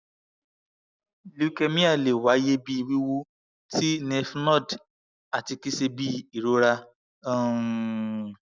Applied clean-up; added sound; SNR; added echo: none; none; none; none.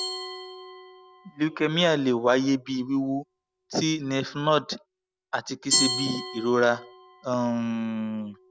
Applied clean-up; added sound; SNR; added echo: none; Glass; 8 dB; none.